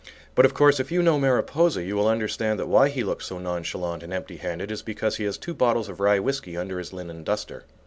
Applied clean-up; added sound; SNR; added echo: none; none; none; none.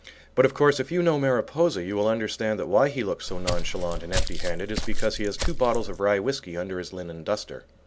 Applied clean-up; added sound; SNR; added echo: none; Walk, footsteps; -1 dB; none.